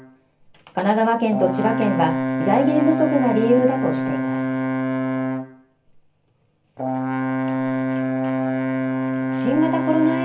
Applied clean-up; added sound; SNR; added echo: none; Brass instrument; 1 dB; reverberation time 0.3 s.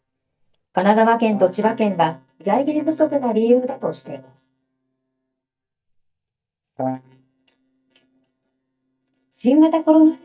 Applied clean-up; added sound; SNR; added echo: neural mask model DeepFilterNet 3.